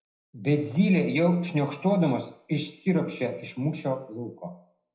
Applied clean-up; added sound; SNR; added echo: none; none; none; reverberation time 0.5 s.